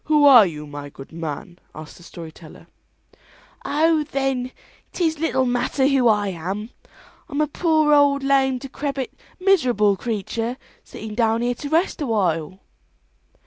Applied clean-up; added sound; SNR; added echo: none; none; none; none.